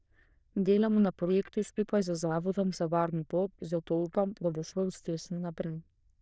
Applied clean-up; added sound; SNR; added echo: neural diffusion model UNIVERSE++.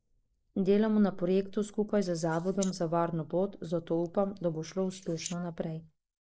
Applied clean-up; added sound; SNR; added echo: neural mask model Resemble Enhance denoiser.